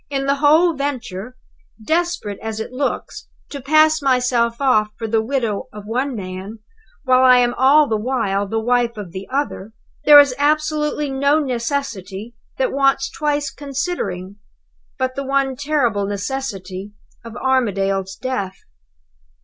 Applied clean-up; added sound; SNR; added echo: none; none; none; none.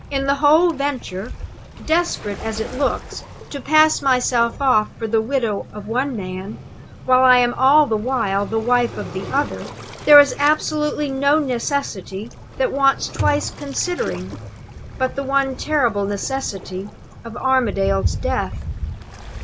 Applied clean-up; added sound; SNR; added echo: none; Waves, surf + Thump, thud; 11 dB; none.